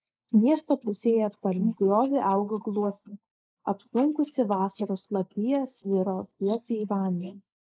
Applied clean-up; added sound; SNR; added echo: neural mask model Resemble Enhance denoiser.